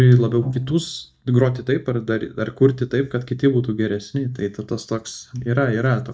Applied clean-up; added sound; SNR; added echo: neural mask model DeepFilterNet 3.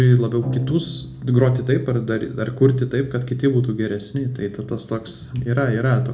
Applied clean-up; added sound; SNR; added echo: none; Bowed string instrument; 14 dB; reverberation time 0.3 s.